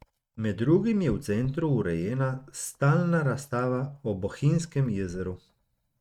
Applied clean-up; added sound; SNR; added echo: neural mask model RNNoise.